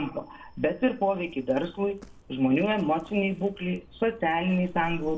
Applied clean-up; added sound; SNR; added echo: none; Dog; 18 dB; reverberation time 0.2 s.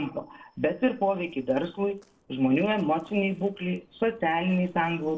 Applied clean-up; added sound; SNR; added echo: neural separator model SepFormer DNS4.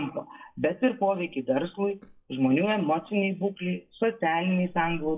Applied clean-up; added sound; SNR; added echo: classical method WPE with log-MMSE.